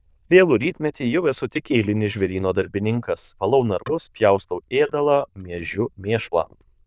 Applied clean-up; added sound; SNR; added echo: neural diffusion model UNIVERSE++.